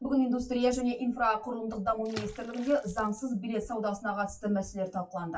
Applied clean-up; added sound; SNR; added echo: classical method WPE with log-MMSE.